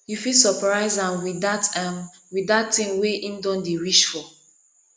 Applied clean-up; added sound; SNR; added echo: none; none; none; none.